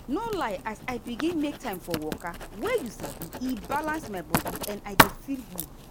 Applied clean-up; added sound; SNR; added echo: none; Writing; -1 dB; none.